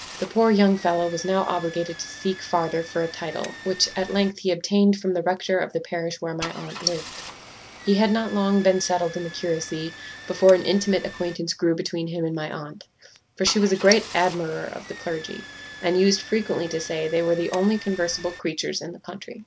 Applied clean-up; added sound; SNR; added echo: none; Engine starting / Car; 15 dB; none.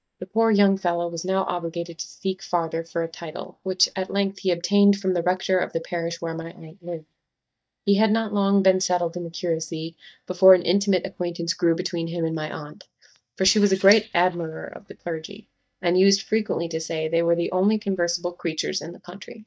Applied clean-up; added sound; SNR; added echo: neural mask model DeepFilterNet 3.